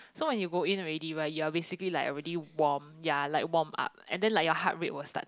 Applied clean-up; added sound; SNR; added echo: none; none; none; none.